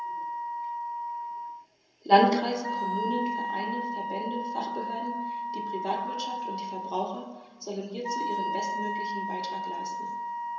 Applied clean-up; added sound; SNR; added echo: none; Wind instrument, woodwind instrument; 2 dB; reverberation time 1.9 s.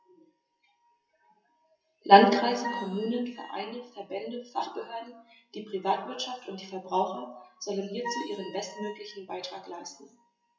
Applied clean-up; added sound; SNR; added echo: classical method WPE with log-MMSE.